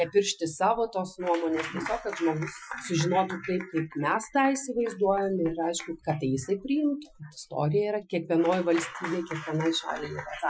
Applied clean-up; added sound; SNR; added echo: classical method Wiener filter.